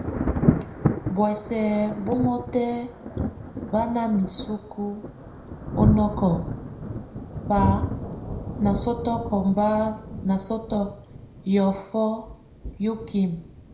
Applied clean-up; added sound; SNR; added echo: none; Thunder; 4 dB; reverberation time 0.5 s.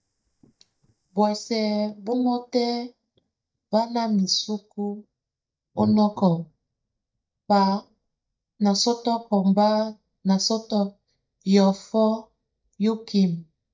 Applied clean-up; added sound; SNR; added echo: neural mask model DeepFilterNet 3.